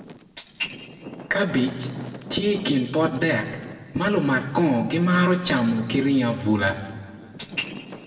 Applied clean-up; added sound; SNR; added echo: none; Wind; 17 dB; reverberation time 1.5 s.